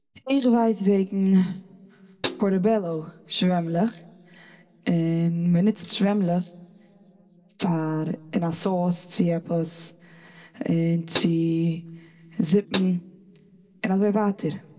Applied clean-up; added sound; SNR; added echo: none; Hi-hat; 8 dB; reverberation time 1.5 s.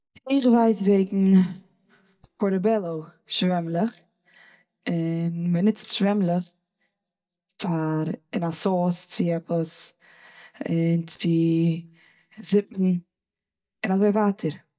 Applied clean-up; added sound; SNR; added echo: neural mask model DeepFilterNet 3.